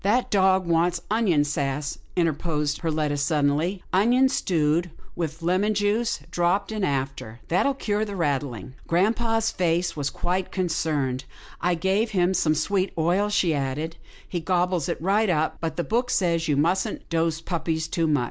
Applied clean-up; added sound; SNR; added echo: none; none; none; none.